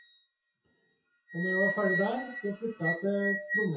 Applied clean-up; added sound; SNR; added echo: classical method WPE with log-MMSE.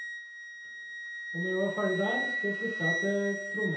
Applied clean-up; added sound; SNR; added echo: none; Wind instrument, woodwind instrument; 2 dB; reverberation time 0.7 s.